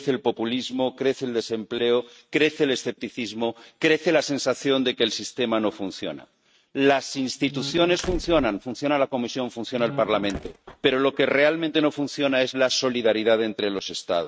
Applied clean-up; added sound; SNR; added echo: neural mask model RNNoise.